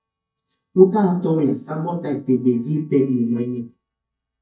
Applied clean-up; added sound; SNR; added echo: neural mask model DeepFilterNet 3.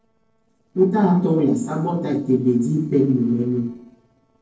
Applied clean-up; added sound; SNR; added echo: neural separator model SepFormer DNS4.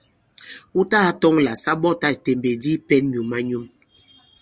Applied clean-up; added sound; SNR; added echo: none; none; none; none.